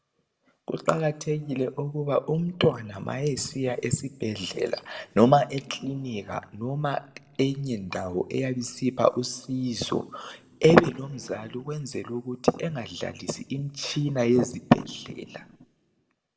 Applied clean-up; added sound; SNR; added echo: none; none; none; reverberation time 0.9 s.